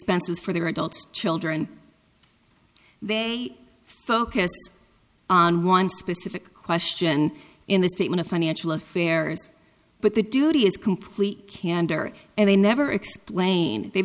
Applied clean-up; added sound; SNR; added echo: none; none; none; none.